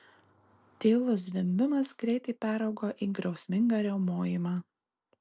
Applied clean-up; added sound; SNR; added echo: none; none; none; none.